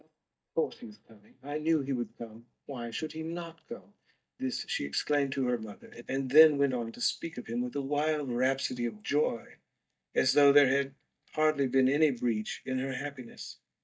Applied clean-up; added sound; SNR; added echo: neural mask model DeepFilterNet 3.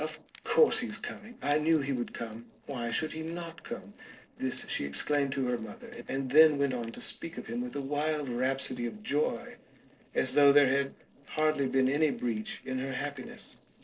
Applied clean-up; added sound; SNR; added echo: neural separator model SepFormer DNS4.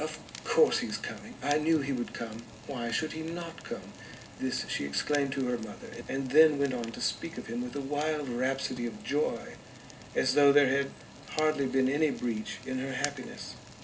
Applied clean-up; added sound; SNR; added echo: none; Fire; 17 dB; reverberation time 0.2 s.